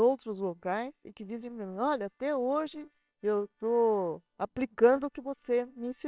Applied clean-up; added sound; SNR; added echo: neural separator model SepFormer WHAMR!.